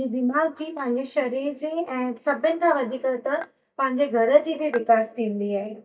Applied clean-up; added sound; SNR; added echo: neural mask model DeepFilterNet 3.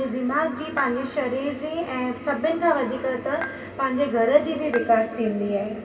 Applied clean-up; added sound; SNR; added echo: none; Dishes, pots, and pans / Chink, clink; 12 dB; reverberation time 2.4 s.